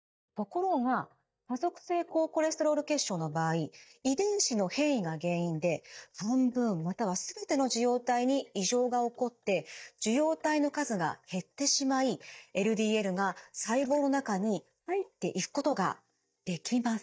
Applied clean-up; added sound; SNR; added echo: neural mask model DeepFilterNet 3.